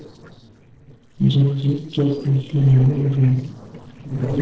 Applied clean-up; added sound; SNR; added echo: neural separator model SepFormer DNS4.